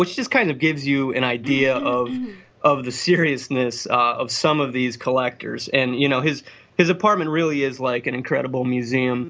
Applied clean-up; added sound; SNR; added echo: none; Cough; 9 dB; none.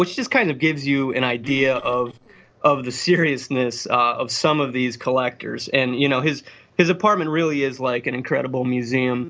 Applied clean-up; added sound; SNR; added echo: neural separator model SepFormer DNS4.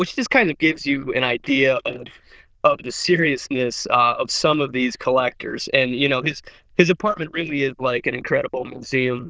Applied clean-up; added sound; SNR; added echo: neural diffusion model UNIVERSE++.